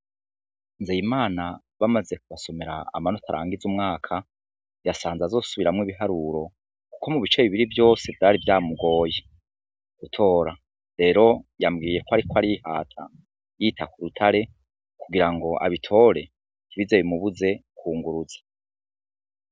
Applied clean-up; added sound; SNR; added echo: none; none; none; none.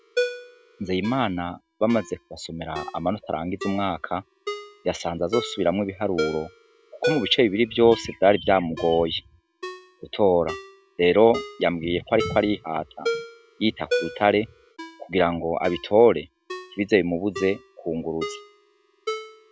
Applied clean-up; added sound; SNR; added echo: none; Ringtone; 11 dB; none.